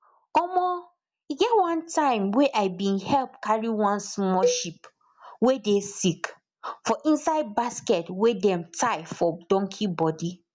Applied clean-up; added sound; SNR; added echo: none; Cowbell; 6 dB; none.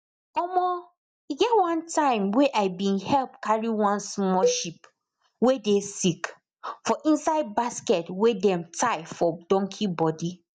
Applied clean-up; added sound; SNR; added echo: neural mask model DeepFilterNet 3.